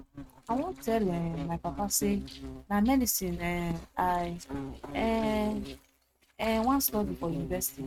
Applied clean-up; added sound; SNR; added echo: neural mask model RNNoise.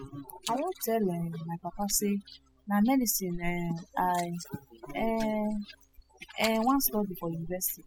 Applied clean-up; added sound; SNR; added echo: classical method spectral subtraction.